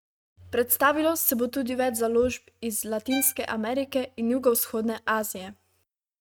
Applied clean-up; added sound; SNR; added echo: neural mask model RNNoise.